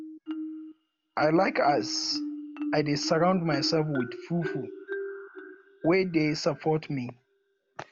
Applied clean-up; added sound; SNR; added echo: none; Marimba, xylophone; 9 dB; none.